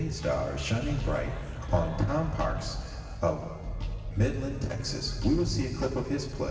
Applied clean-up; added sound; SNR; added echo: none; none; none; reverberation time 2.5 s.